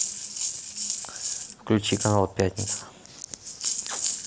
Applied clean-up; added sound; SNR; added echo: none; Rattle (instrument); 3 dB; none.